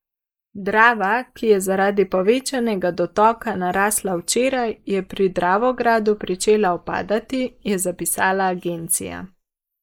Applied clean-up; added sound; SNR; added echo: neural mask model Resemble Enhance denoiser.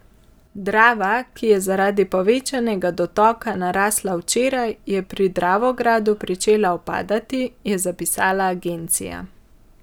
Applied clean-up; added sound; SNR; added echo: none; none; none; none.